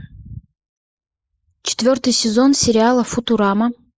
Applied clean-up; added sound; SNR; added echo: neural mask model Resemble Enhance denoiser.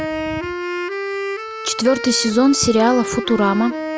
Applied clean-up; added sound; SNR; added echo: none; Wind instrument, woodwind instrument; 6 dB; none.